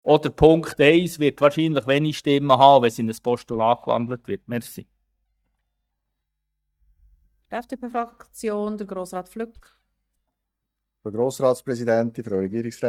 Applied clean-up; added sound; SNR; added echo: neural mask model DeepFilterNet 3.